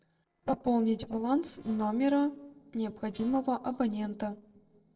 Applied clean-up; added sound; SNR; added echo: neural separator model SepFormer DNS4.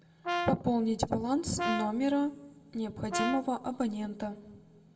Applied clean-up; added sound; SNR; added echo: none; Brass instrument; 5 dB; reverberation time 0.8 s.